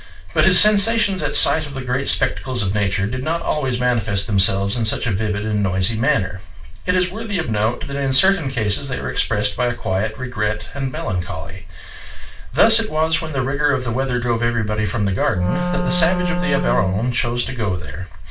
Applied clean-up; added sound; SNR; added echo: none; Wind instrument, woodwind instrument; 4 dB; reverberation time 0.2 s.